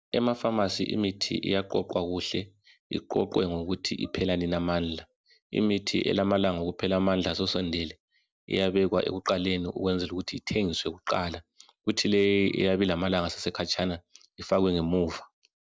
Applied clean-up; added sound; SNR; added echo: none; none; none; none.